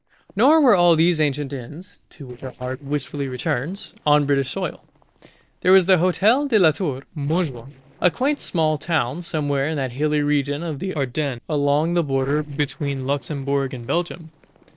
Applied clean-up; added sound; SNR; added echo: neural separator model SepFormer DNS4.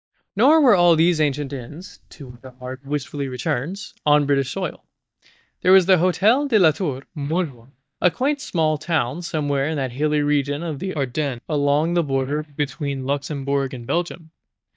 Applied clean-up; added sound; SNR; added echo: neural mask model DeepFilterNet 3.